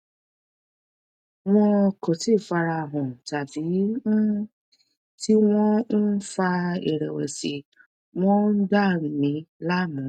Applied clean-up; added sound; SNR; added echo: none; none; none; none.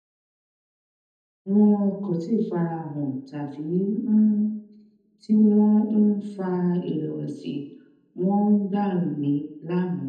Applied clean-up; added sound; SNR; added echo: none; none; none; reverberation time 0.8 s.